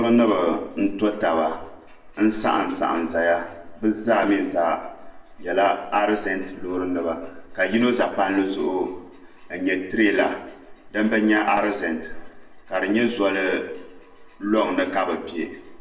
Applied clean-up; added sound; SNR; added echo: none; none; none; reverberation time 0.7 s.